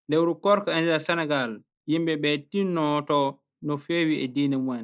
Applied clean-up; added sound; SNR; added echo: neural mask model Resemble Enhance denoiser.